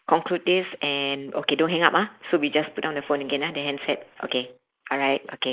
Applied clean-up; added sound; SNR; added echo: neural mask model Resemble Enhance denoiser.